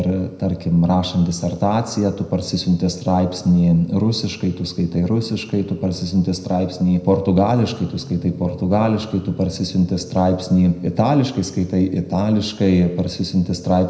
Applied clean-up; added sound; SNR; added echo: none; none; none; reverberation time 0.7 s.